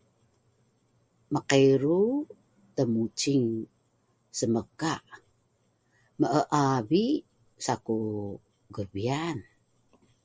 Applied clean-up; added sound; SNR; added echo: none; none; none; none.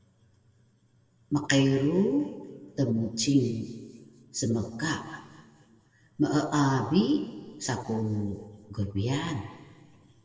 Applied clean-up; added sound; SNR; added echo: none; none; none; reverberation time 1.6 s.